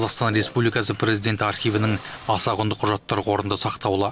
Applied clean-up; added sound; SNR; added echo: none; Brass instrument + Drill; 19 dB; none.